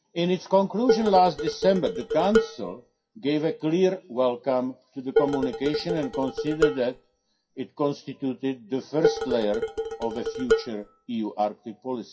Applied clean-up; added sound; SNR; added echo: classical method WPE with log-MMSE.